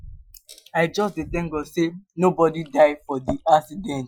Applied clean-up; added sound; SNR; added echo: classical method Wiener filter.